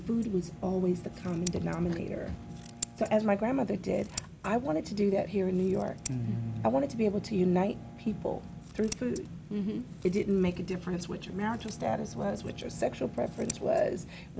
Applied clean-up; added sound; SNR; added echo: none; Scissors + Bowed string instrument; 16 dB; none.